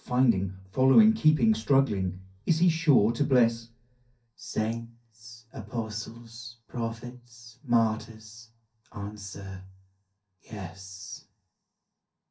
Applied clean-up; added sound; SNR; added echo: none; none; none; reverberation time 0.3 s.